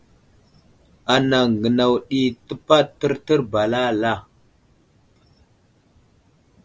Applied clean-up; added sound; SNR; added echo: none; none; none; none.